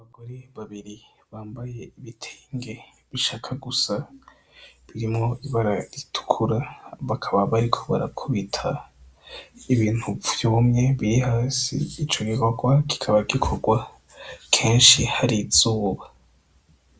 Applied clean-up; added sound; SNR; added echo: none; none; none; none.